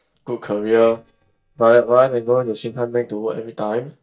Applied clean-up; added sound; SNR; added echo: neural mask model DeepFilterNet 3.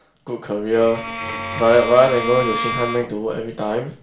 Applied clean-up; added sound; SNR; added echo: none; Bowed string instrument; 8 dB; reverberation time 0.4 s.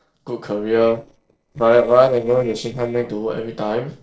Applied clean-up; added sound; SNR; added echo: neural separator model SepFormer DNS4.